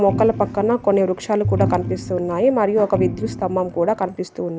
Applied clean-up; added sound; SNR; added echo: none; Organ + Piano; 8 dB; none.